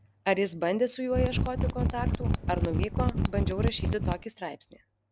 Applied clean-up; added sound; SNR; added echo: none; Mechanisms; -3 dB; none.